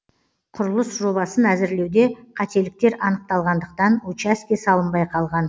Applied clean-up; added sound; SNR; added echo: none; none; none; none.